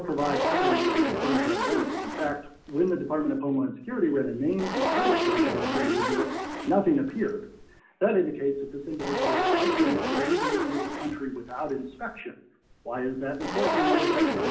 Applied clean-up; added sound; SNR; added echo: none; Zipper (clothing); 0 dB; reverberation time 0.5 s.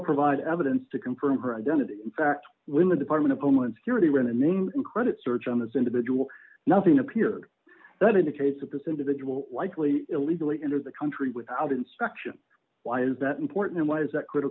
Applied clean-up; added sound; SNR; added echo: none; none; none; none.